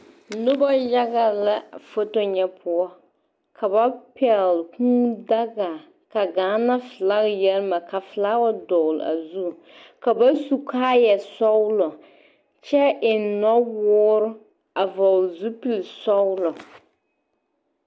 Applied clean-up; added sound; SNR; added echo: none; none; none; none.